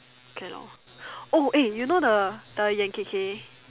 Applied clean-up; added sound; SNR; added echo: none; none; none; none.